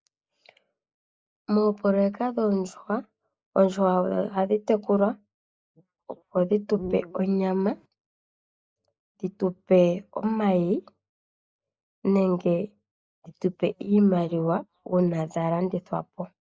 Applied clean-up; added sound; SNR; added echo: neural mask model Resemble Enhance denoiser.